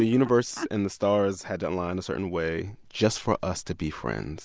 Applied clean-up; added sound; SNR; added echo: none; none; none; none.